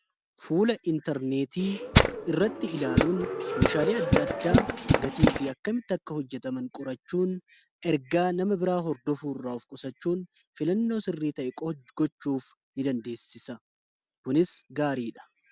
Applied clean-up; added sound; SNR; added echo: none; Tools; -4 dB; none.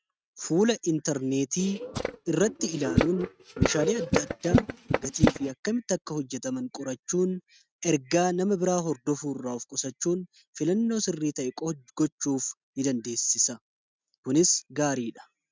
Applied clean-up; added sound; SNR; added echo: neural mask model RNNoise.